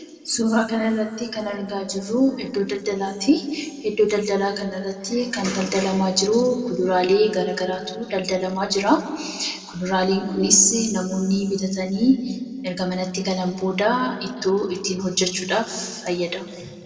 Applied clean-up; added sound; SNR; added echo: none; none; none; reverberation time 1.8 s.